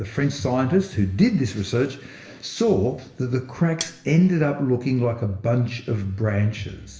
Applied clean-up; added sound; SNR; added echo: none; Cutlery, silverware; 14 dB; reverberation time 0.9 s.